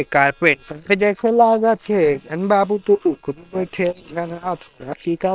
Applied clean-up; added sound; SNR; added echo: neural separator model SepFormer WHAM!.